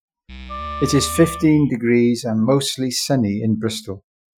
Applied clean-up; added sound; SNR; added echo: classical method Wiener filter.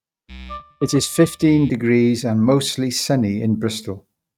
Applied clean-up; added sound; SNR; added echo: neural mask model RNNoise.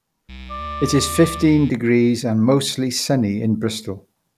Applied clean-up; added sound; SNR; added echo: none; Musical instrument + Wind instrument, woodwind instrument; 12 dB; none.